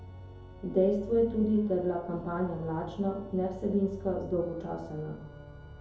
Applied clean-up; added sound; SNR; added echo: none; Organ; 15 dB; reverberation time 2.6 s.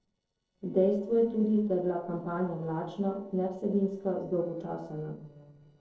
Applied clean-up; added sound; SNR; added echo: neural separator model SepFormer DNS4.